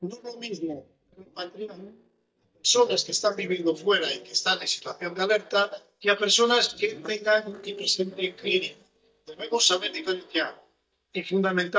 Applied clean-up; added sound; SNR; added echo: neural mask model DeepFilterNet 3.